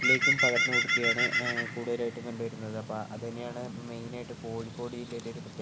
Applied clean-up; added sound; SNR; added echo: none; Bird; -4 dB; none.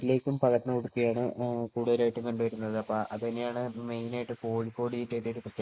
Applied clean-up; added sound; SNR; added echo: neural mask model Resemble Enhance denoiser.